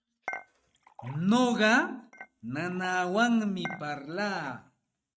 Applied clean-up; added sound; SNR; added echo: neural mask model RNNoise.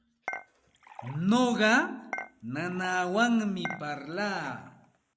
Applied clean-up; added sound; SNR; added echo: none; Dishes, pots, and pans / Chink, clink; 14 dB; none.